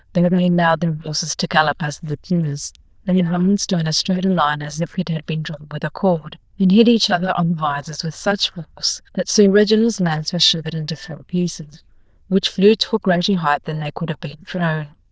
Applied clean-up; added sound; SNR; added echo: neural diffusion model UNIVERSE++.